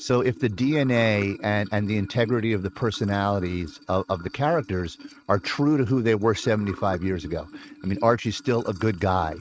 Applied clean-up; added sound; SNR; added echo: neural mask model RNNoise.